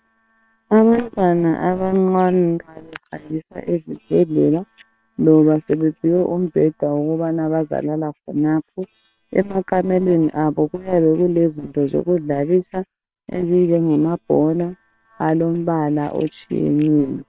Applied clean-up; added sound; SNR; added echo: neural separator model SepFormer WHAM!.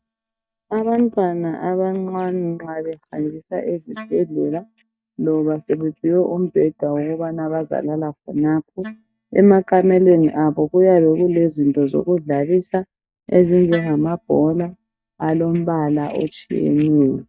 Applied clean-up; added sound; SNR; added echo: neural mask model DeepFilterNet 3.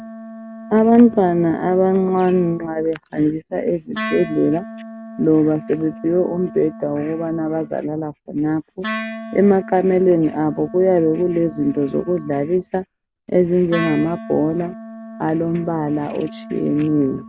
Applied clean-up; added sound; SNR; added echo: none; Wind instrument, woodwind instrument; 14 dB; none.